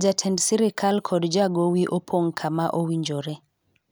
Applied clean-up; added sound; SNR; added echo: none; none; none; none.